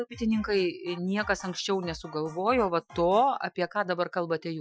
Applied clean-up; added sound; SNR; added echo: classical method Wiener filter.